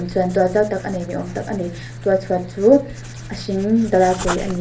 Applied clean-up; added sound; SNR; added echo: none; Writing; 12 dB; reverberation time 0.3 s.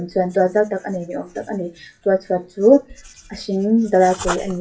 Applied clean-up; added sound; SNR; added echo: classical method WPE with log-MMSE.